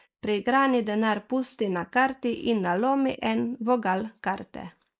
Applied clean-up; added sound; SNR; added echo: neural mask model Resemble Enhance denoiser.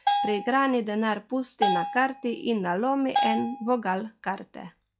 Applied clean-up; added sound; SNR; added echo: classical method log-MMSE.